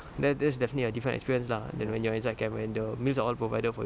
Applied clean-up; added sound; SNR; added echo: none; none; none; none.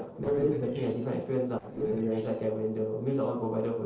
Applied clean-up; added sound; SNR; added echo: neural separator model SepFormer DNS4.